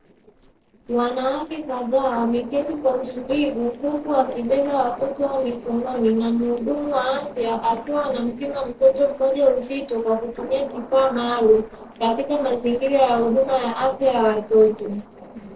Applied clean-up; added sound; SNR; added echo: neural separator model SepFormer DNS4.